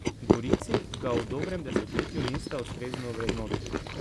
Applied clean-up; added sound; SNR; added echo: none; Chewing, mastication; -5 dB; none.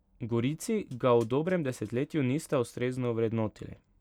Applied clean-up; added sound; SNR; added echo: none; none; none; none.